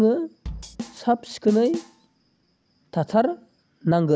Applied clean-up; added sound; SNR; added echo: none; Drum / Drum kit; 14 dB; none.